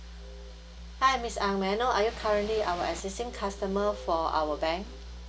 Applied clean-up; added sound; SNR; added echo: none; Ocean / Boat, Water vehicle + Musical instrument; 12 dB; none.